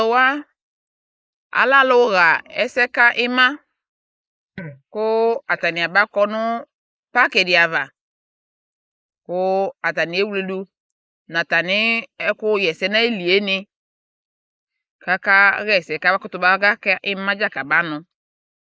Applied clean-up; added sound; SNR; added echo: neural mask model Resemble Enhance denoiser.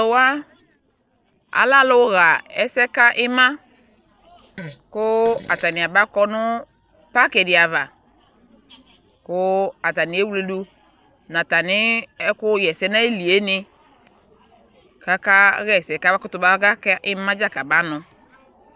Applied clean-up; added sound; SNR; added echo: neural separator model SepFormer DNS4.